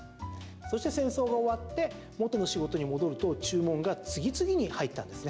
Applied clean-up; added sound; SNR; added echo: none; none; none; none.